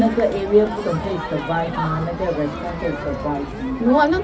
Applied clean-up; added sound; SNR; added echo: none; Crowd; 9 dB; reverberation time 0.4 s.